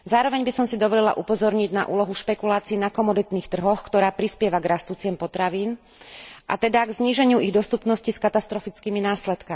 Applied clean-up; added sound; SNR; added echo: none; none; none; none.